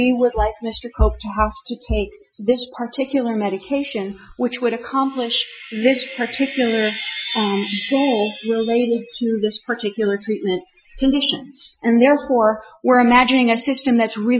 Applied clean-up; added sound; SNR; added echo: classical method Wiener filter.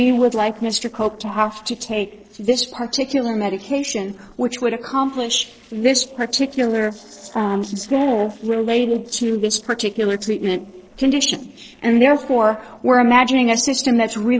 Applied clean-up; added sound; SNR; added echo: neural separator model SepFormer DNS4.